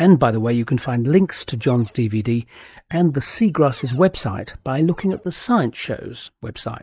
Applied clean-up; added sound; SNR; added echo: neural mask model DeepFilterNet 3.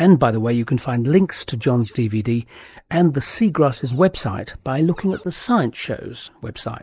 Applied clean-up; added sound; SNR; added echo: neural mask model Resemble Enhance denoiser.